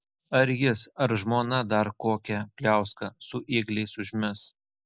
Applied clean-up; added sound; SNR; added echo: none; none; none; none.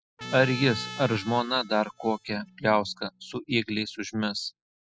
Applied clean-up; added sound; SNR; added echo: classical method spectral subtraction.